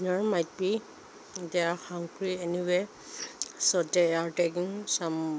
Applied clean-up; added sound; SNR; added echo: none; none; none; none.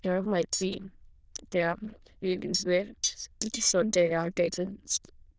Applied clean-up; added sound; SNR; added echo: neural diffusion model UNIVERSE++.